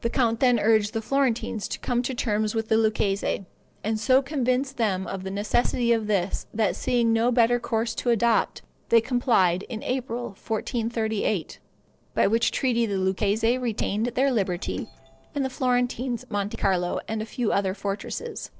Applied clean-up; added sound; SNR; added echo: neural separator model SepFormer DNS4.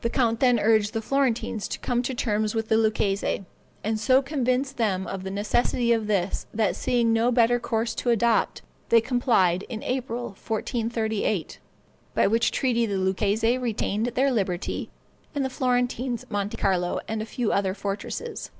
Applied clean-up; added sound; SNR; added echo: none; none; none; none.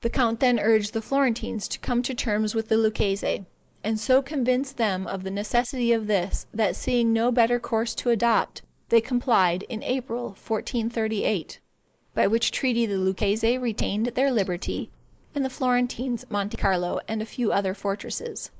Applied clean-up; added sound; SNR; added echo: neural mask model Resemble Enhance denoiser.